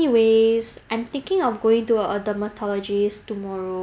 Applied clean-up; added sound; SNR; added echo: none; none; none; none.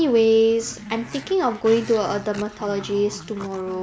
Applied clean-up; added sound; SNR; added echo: none; Growling; 18 dB; none.